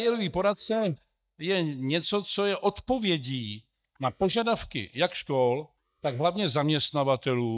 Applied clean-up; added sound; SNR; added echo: neural mask model DeepFilterNet 3.